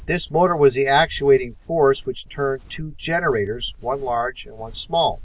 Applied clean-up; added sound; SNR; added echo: none; Walk, footsteps; 18 dB; none.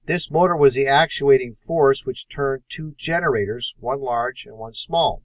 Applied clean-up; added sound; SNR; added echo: none; none; none; none.